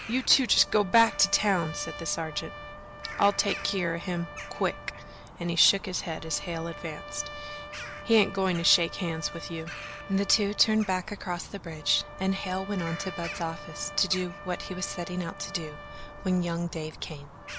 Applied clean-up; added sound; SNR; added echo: none; Trumpet + Bird vocalization, bird call, bird song; 12 dB; none.